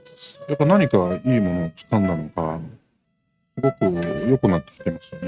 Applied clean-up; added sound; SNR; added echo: neural mask model RNNoise.